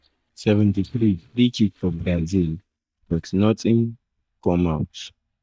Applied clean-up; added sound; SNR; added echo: neural mask model DeepFilterNet 3.